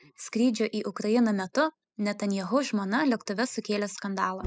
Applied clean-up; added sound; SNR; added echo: classical method spectral subtraction.